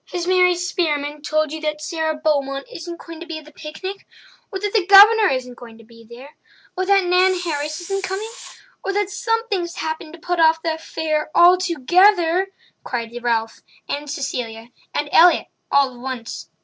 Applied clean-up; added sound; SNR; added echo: none; Hiss; 17 dB; none.